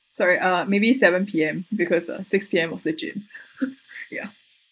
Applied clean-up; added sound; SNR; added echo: neural mask model Resemble Enhance denoiser.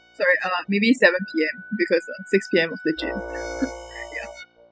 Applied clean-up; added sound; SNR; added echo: classical method spectral subtraction.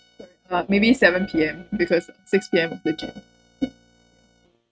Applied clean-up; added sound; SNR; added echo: neural mask model RNNoise.